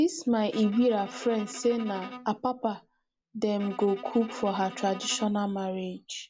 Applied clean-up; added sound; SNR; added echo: none; Bowed string instrument; 17 dB; none.